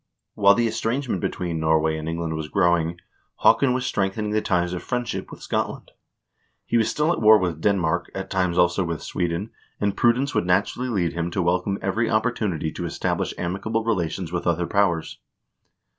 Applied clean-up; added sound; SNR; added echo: none; none; none; none.